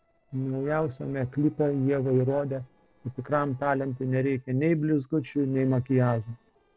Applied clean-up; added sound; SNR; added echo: neural separator model SepFormer DNS4.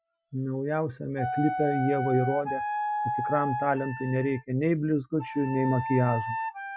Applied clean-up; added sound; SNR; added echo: classical method Wiener filter.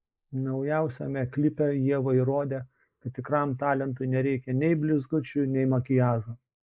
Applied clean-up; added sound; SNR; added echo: neural mask model Resemble Enhance denoiser.